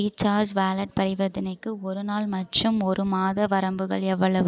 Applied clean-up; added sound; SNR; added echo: none; none; none; none.